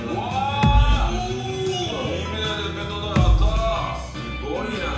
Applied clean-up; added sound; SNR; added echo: none; Bass drum; -4 dB; reverberation time 1.1 s.